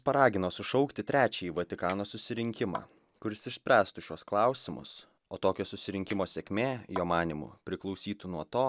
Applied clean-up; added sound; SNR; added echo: none; Chink, clink; 10 dB; none.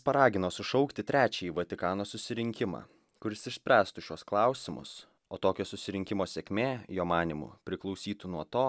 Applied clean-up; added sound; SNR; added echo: none; none; none; none.